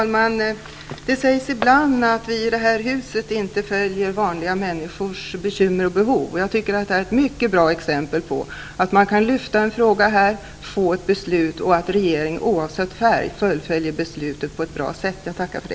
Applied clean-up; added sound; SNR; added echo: none; none; none; none.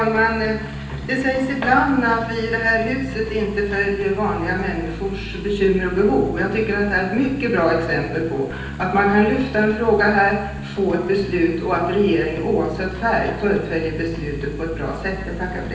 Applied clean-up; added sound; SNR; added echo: none; Bass guitar; 11 dB; reverberation time 0.9 s.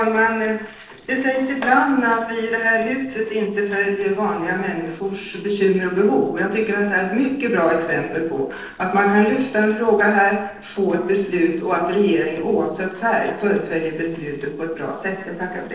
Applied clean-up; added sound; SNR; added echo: neural separator model SepFormer DNS4.